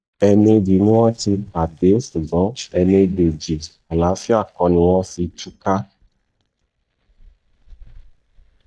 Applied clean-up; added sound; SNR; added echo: neural mask model DeepFilterNet 3.